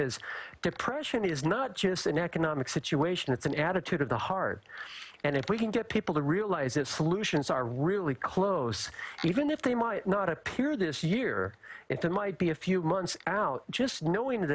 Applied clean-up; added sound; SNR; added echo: none; none; none; none.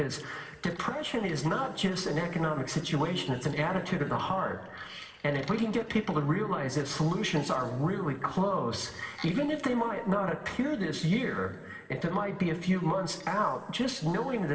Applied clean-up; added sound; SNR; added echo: none; none; none; reverberation time 2.1 s.